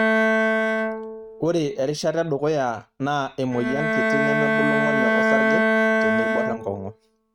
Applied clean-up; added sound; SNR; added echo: neural mask model RNNoise.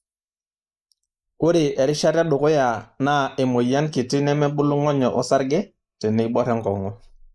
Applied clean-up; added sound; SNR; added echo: neural mask model Resemble Enhance denoiser.